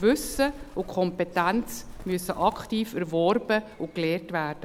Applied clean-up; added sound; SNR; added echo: none; Bird; 18 dB; none.